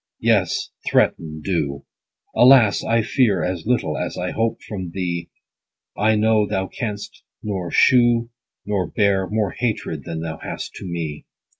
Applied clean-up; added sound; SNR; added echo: none; none; none; none.